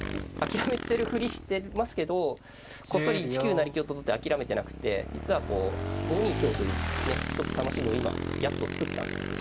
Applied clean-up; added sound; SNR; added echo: none; Motorcycle / Engine; 4 dB; none.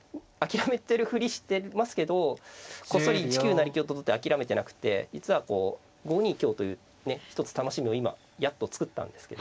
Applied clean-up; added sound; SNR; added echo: none; none; none; none.